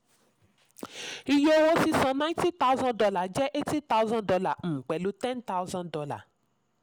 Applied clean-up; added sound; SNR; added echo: none; none; none; none.